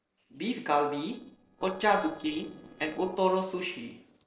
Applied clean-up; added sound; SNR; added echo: neural separator model SepFormer DNS4.